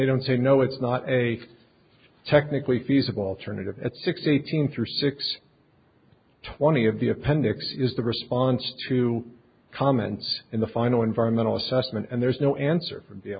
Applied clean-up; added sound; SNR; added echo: none; none; none; none.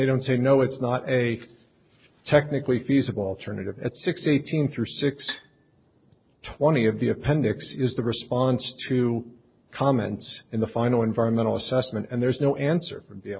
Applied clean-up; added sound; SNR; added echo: neural separator model SepFormer DNS4.